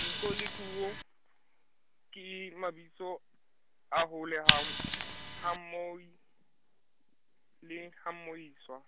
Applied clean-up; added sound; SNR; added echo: none; Scissors; -3 dB; none.